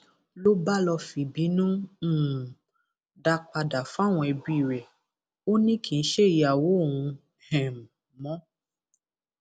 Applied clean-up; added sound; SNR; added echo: none; none; none; none.